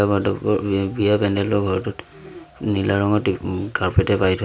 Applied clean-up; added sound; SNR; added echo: none; none; none; none.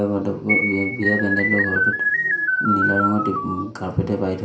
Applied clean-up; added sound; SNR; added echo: none; Keyboard (musical); -2 dB; reverberation time 0.5 s.